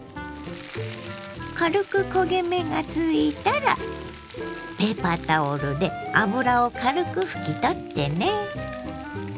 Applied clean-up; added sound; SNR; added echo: none; none; none; none.